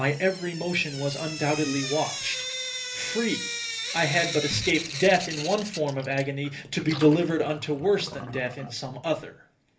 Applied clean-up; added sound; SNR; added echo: none; Drip / Sink (filling or washing); 9 dB; reverberation time 0.3 s.